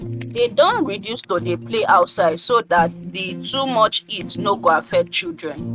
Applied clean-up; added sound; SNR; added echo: neural mask model RNNoise.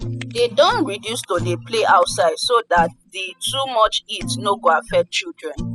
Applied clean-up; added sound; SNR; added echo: classical method spectral subtraction.